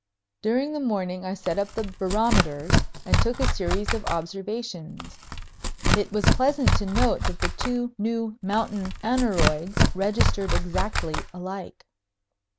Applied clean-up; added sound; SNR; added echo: none; Tearing; -3 dB; none.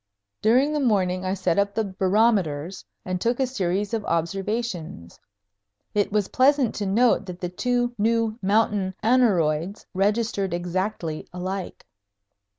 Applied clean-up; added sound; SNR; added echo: none; none; none; none.